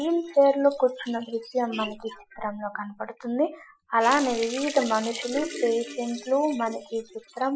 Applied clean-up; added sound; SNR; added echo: classical method Wiener filter.